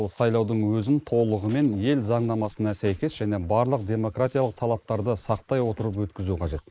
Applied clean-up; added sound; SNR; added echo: neural mask model Resemble Enhance denoiser.